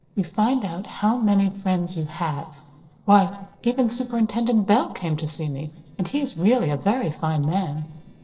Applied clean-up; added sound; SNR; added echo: neural separator model SepFormer DNS4.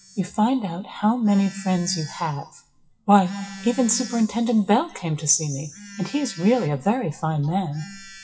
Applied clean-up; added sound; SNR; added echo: classical method WPE with log-MMSE.